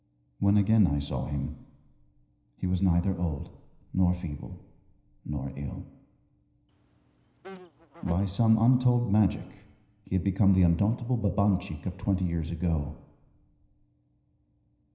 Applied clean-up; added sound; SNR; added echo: none; Insect; 20 dB; reverberation time 0.9 s.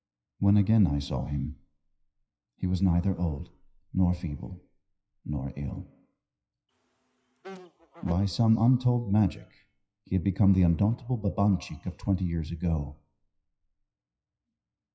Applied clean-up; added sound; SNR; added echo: classical method WPE with log-MMSE.